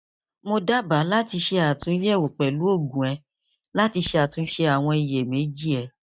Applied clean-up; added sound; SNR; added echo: neural mask model DeepFilterNet 3.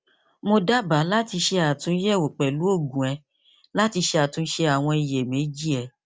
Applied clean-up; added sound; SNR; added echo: none; none; none; none.